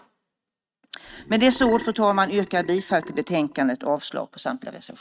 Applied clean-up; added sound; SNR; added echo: neural mask model RNNoise.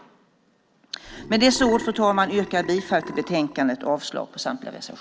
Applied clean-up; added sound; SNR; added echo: none; Burping, eructation; 13 dB; none.